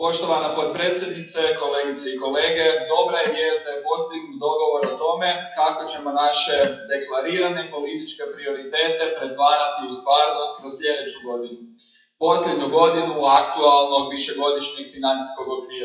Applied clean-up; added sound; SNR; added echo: classical method WPE with log-MMSE.